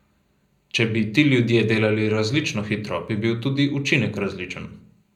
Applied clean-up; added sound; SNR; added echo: none; none; none; reverberation time 0.4 s.